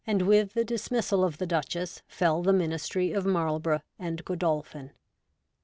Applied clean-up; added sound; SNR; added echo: none; none; none; none.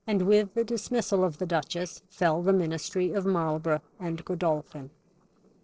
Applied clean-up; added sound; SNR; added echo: neural separator model SepFormer DNS4.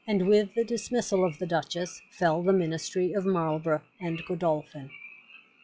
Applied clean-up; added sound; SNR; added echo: classical method log-MMSE.